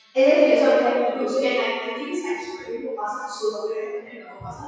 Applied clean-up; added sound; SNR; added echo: classical method WPE with log-MMSE.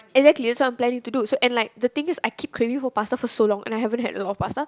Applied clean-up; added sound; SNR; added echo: none; none; none; none.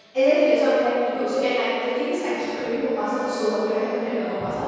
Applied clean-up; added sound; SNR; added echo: none; Wind instrument, woodwind instrument; 17 dB; reverberation time 2.2 s.